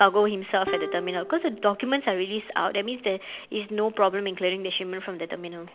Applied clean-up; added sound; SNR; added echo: none; Plucked string instrument; 12 dB; none.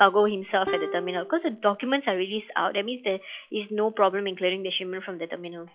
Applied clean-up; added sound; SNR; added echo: classical method log-MMSE.